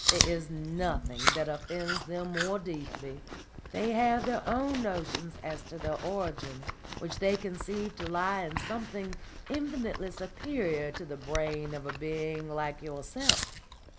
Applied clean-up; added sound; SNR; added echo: none; Chewing, mastication; 3 dB; none.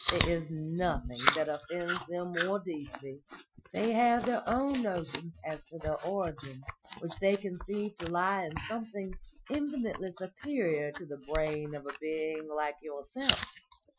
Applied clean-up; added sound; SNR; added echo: classical method Wiener filter.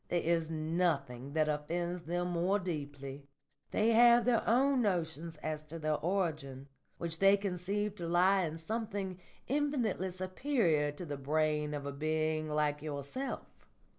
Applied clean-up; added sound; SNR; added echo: none; none; none; none.